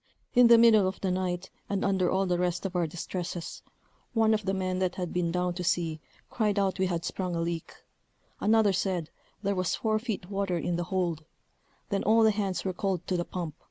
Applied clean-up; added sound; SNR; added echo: none; none; none; none.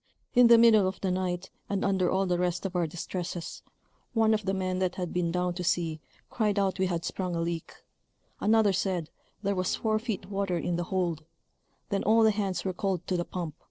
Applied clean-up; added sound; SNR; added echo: neural separator model SepFormer DNS4.